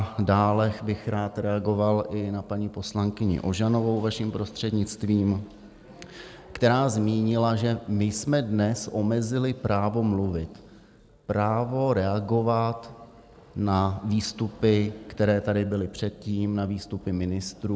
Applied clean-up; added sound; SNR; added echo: none; none; none; none.